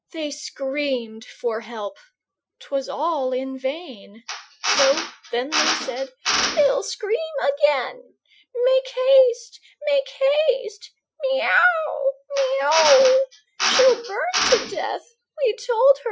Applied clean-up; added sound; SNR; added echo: classical method Wiener filter.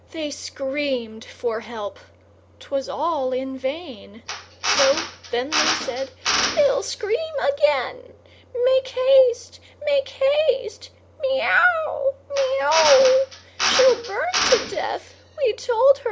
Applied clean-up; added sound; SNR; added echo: none; Drill; 4 dB; none.